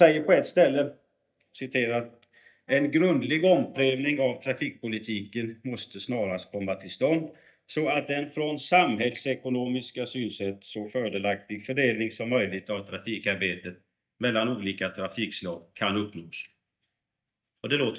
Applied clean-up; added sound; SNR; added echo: neural mask model DeepFilterNet 3.